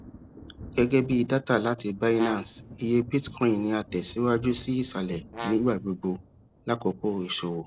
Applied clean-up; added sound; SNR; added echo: none; Brass instrument + Thunder; 18 dB; none.